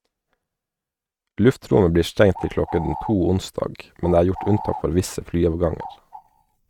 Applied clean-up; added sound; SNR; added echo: neural mask model RNNoise.